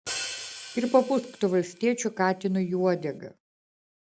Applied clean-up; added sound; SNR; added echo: none; Hi-hat; 13 dB; none.